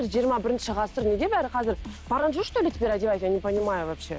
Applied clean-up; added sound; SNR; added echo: none; none; none; none.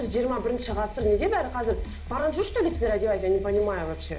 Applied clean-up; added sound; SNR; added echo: none; none; none; reverberation time 0.5 s.